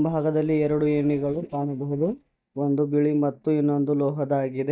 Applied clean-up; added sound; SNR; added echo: neural mask model DeepFilterNet 3.